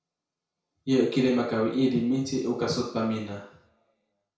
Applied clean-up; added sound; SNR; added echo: none; none; none; reverberation time 0.6 s.